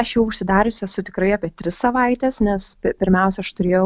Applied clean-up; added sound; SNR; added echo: none; none; none; none.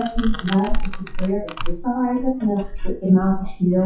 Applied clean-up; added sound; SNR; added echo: classical method WPE with log-MMSE.